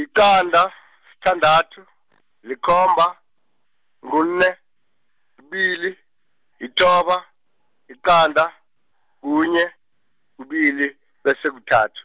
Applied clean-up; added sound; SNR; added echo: none; none; none; none.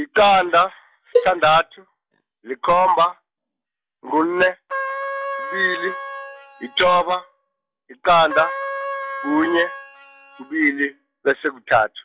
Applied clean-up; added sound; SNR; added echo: classical method log-MMSE.